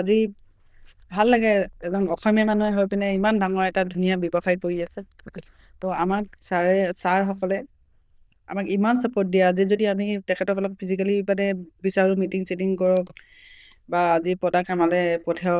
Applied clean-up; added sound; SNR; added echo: neural diffusion model UNIVERSE++.